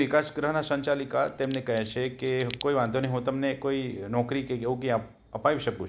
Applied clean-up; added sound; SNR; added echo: none; Crack; 11 dB; none.